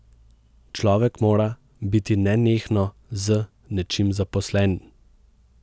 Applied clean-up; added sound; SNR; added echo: none; none; none; none.